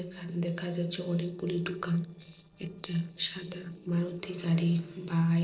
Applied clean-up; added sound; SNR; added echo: neural separator model SepFormer DNS4.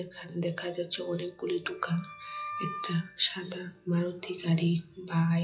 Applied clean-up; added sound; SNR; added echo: classical method WPE with log-MMSE.